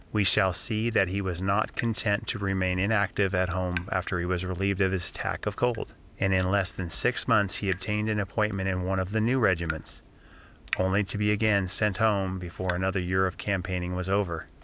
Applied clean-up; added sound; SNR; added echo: none; Drip / Water tap, faucet; 18 dB; none.